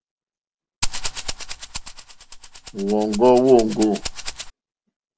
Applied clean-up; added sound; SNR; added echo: none; Rattle (instrument); 7 dB; none.